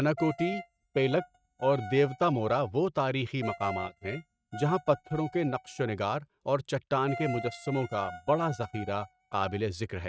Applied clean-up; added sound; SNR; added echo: neural mask model RNNoise.